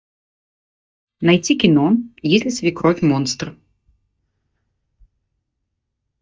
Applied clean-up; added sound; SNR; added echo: neural mask model DeepFilterNet 3.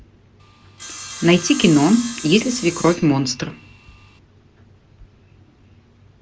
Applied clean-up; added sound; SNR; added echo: none; Sawing; 13 dB; none.